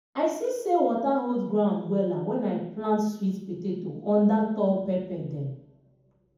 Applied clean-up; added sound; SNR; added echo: none; none; none; reverberation time 1.2 s.